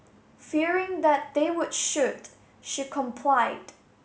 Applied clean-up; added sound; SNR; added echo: none; none; none; none.